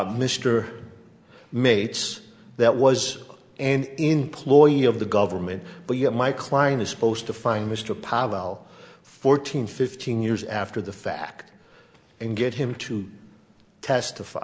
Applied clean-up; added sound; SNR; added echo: none; none; none; none.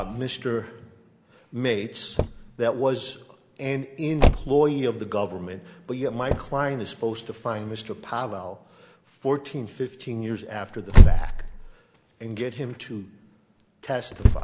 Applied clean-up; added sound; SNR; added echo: none; Motor vehicle (road); -4 dB; none.